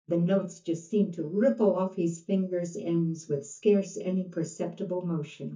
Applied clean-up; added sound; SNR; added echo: neural mask model DeepFilterNet 3.